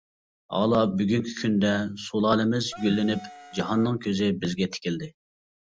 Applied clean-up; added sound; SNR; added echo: none; Wind instrument, woodwind instrument; 18 dB; none.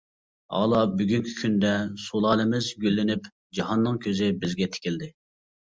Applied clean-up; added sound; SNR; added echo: none; none; none; none.